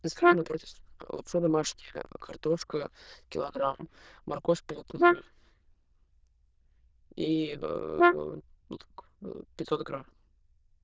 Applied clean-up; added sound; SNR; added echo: neural diffusion model UNIVERSE++.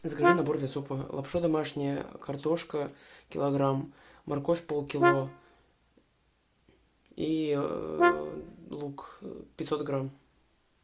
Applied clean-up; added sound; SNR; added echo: none; Brass instrument; -3 dB; none.